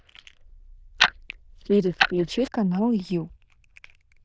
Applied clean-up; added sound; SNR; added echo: neural diffusion model UNIVERSE++.